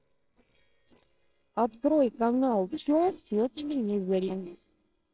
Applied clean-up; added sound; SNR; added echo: neural separator model SepFormer WHAMR!.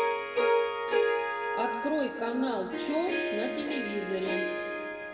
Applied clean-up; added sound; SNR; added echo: none; Harp; -4 dB; reverberation time 2.0 s.